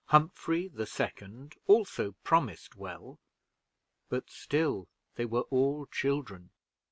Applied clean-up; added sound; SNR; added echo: none; none; none; none.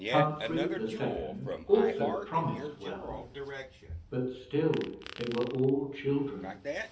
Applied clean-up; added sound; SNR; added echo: none; Fart; 7 dB; reverberation time 1.3 s.